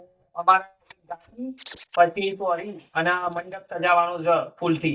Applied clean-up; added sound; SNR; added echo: neural mask model DeepFilterNet 3.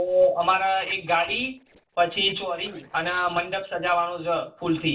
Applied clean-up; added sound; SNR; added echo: neural separator model SepFormer DNS4.